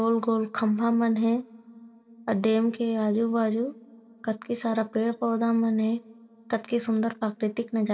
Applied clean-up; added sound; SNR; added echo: none; none; none; reverberation time 1.6 s.